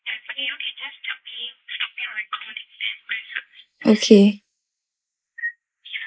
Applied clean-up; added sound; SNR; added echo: neural mask model Resemble Enhance denoiser.